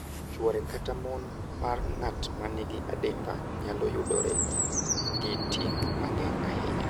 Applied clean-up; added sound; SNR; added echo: none; Chirp, tweet; -4 dB; none.